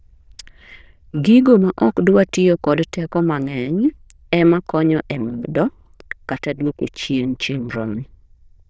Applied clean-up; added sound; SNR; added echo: neural diffusion model UNIVERSE++.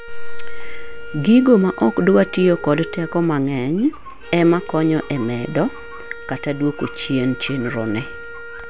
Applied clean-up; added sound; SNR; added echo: none; Glass + Wind instrument, woodwind instrument; 17 dB; none.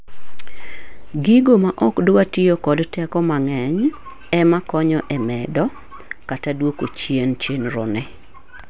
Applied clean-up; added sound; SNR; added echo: none; none; none; none.